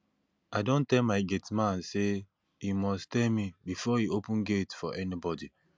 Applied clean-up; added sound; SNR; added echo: none; none; none; none.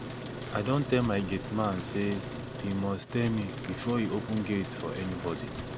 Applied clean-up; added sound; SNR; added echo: none; Truck; 6 dB; none.